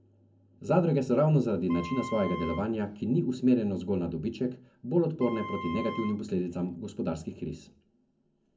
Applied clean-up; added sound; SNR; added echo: none; Wind instrument, woodwind instrument; 12 dB; reverberation time 0.3 s.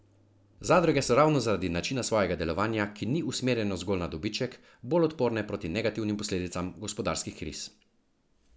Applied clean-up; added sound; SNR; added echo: none; none; none; none.